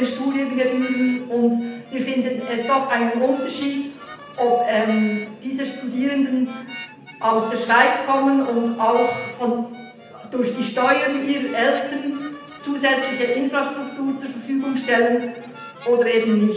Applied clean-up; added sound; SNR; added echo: none; Harmonica; 18 dB; reverberation time 0.8 s.